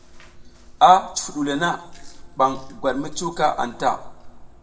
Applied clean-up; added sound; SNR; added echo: none; Chewing, mastication; 14 dB; reverberation time 1.2 s.